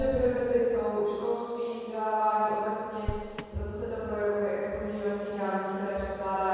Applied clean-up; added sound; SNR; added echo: none; Motor vehicle (road); 16 dB; reverberation time 2.2 s.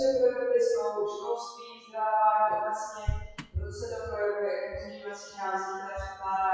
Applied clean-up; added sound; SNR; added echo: classical method WPE with log-MMSE.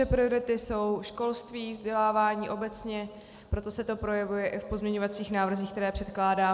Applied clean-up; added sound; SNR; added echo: none; none; none; none.